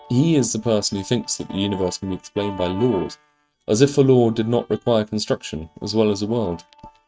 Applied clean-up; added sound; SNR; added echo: neural mask model RNNoise.